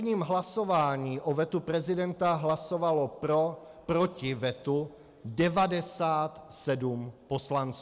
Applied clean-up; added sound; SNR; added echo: none; none; none; none.